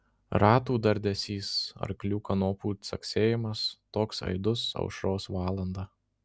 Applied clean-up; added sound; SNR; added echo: none; none; none; none.